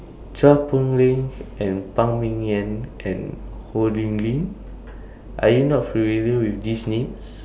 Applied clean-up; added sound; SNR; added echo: none; none; none; none.